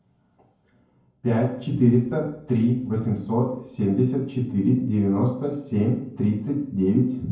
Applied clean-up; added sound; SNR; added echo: none; none; none; reverberation time 0.9 s.